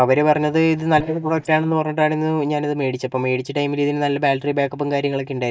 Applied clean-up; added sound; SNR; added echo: neural mask model DeepFilterNet 3.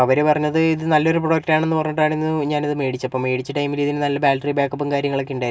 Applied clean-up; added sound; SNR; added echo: none; none; none; none.